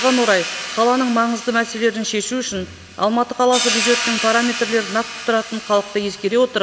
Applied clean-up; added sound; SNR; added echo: none; Hi-hat; 8 dB; none.